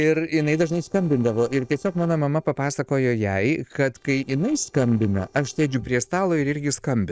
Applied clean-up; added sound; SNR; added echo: neural separator model SepFormer DNS4.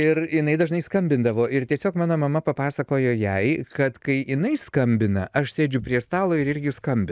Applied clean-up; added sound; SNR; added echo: none; none; none; none.